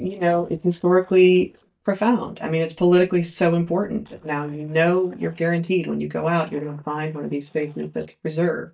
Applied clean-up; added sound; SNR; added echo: neural mask model DeepFilterNet 3.